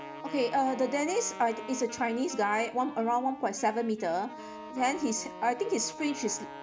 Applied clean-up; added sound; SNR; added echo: none; Wind instrument, woodwind instrument + Wind instrument, woodwind instrument; 13 dB; none.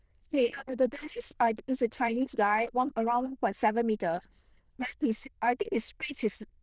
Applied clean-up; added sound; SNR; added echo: neural diffusion model UNIVERSE++.